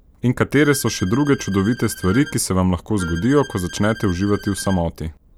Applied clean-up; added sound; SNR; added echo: none; Wind instrument, woodwind instrument + Bowed string instrument; 17 dB; none.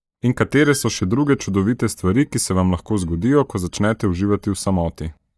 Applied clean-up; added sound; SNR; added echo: neural mask model DeepFilterNet 3.